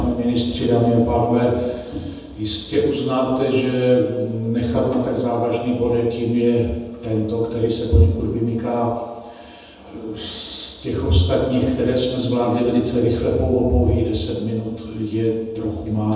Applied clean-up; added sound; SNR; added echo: none; none; none; reverberation time 1.0 s.